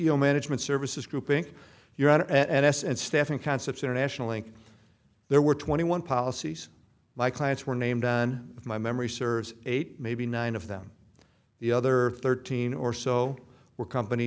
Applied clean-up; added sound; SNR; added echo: none; none; none; none.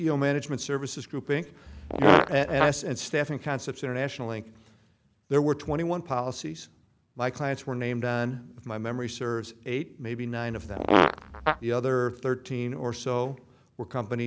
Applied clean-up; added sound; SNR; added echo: none; Fart; -4 dB; none.